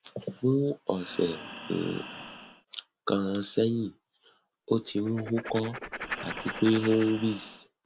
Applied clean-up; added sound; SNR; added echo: none; Writing + Breathing; 11 dB; none.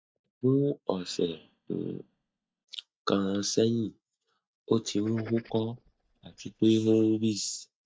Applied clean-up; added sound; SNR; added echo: neural mask model DeepFilterNet 3.